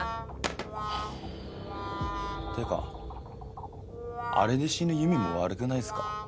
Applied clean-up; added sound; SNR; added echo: none; Brass instrument; 7 dB; none.